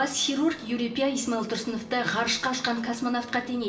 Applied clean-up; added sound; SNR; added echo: none; Guitar; 19 dB; reverberation time 0.6 s.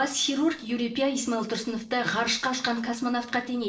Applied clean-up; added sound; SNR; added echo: neural separator model SepFormer DNS4.